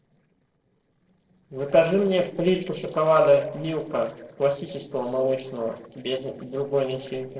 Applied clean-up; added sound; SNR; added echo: neural separator model SepFormer DNS4.